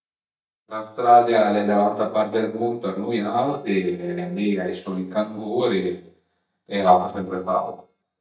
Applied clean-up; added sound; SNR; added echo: neural mask model DeepFilterNet 3.